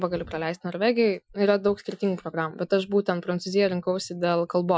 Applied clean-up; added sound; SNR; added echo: classical method Wiener filter.